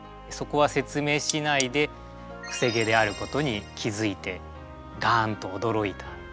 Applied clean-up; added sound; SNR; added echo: none; Cutlery, silverware; 8 dB; none.